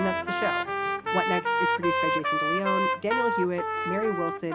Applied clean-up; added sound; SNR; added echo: none; Trumpet; -3 dB; none.